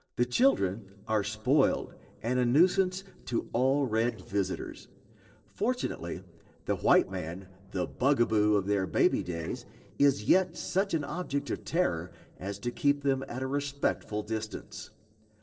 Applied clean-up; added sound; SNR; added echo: neural separator model SepFormer DNS4.